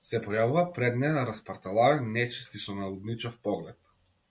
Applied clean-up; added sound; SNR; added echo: none; none; none; none.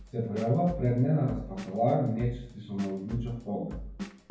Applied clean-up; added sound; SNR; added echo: none; Drum kit; 12 dB; reverberation time 0.9 s.